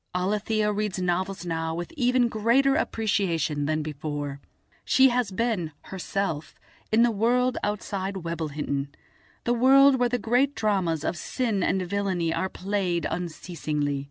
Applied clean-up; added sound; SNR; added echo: none; none; none; none.